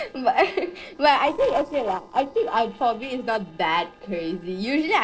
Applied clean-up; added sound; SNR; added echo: neural separator model SepFormer DNS4.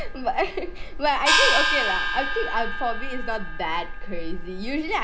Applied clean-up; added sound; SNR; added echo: none; Gong; -3 dB; none.